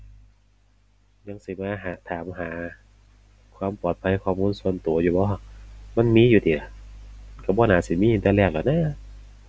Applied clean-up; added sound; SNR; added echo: none; none; none; none.